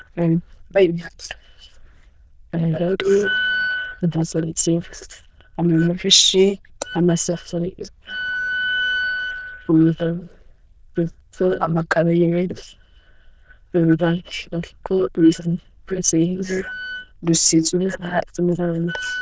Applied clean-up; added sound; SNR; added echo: neural diffusion model UNIVERSE++.